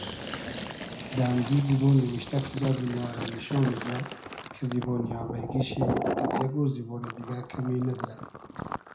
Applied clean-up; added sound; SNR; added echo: none; Fill (with liquid); 6 dB; reverberation time 0.5 s.